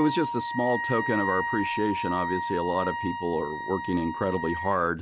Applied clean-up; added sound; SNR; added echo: none; Wind instrument, woodwind instrument; 4 dB; none.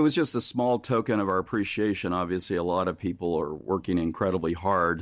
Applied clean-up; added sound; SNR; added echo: none; none; none; none.